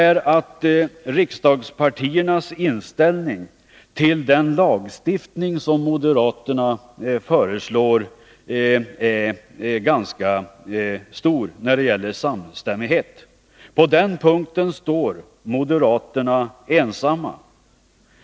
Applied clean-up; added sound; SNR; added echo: none; none; none; none.